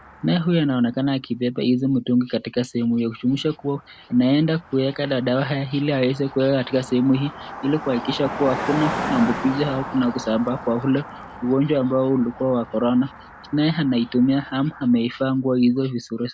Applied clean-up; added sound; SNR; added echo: none; Car passing by; 14 dB; none.